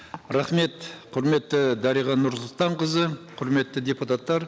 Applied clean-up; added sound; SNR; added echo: none; none; none; none.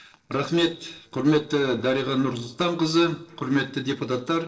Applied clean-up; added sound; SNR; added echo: neural separator model SepFormer DNS4.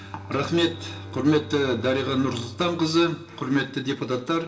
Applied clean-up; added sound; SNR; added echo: none; Bowed string instrument; 16 dB; reverberation time 0.4 s.